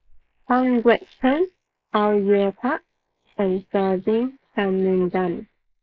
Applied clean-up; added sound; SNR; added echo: neural mask model Resemble Enhance denoiser.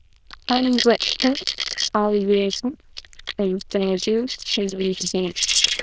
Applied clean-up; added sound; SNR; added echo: neural diffusion model UNIVERSE++.